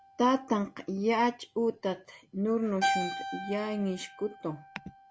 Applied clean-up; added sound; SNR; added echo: none; Keyboard (musical); 8 dB; none.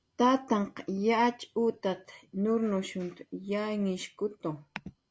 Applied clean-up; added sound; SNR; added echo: none; none; none; none.